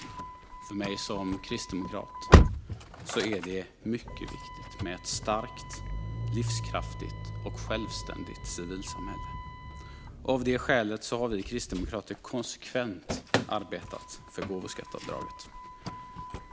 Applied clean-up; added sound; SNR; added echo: none; Slam / Engine starting; -3 dB; none.